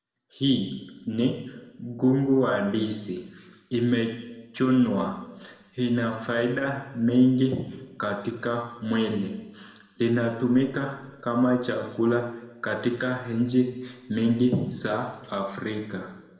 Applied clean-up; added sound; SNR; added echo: none; none; none; reverberation time 1.0 s.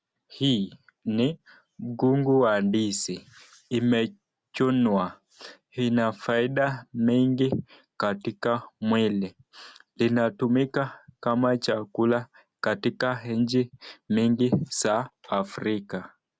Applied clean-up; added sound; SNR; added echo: none; none; none; none.